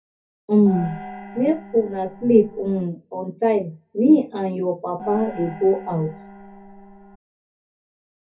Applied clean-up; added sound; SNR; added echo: none; Gong; 15 dB; reverberation time 0.3 s.